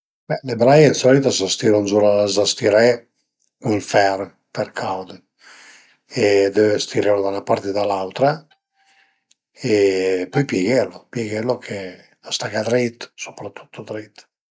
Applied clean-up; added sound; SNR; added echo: neural mask model DeepFilterNet 3.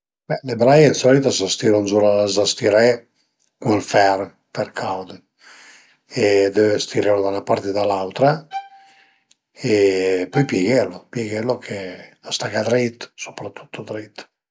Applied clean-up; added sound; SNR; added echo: none; Bowed string instrument; 17 dB; none.